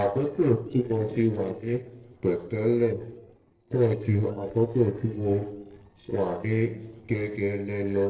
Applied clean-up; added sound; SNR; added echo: neural separator model SepFormer DNS4.